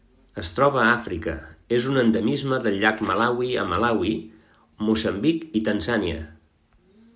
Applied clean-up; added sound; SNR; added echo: none; Camera; 18 dB; none.